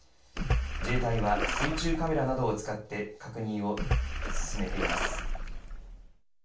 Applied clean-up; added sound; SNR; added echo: none; Splash, splatter; -2 dB; reverberation time 0.3 s.